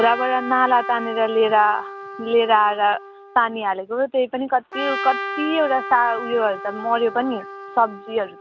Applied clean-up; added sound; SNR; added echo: none; Trumpet; 11 dB; none.